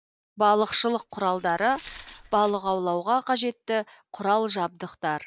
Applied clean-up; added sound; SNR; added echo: neural mask model DeepFilterNet 3.